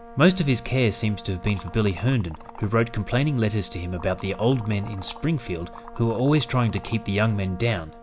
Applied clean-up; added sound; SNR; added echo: none; Brass instrument + Liquid; 19 dB; none.